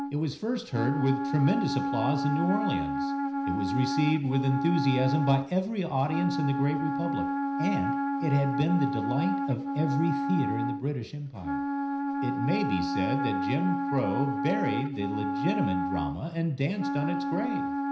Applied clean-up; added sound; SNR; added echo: none; Wind instrument, woodwind instrument; 1 dB; reverberation time 0.5 s.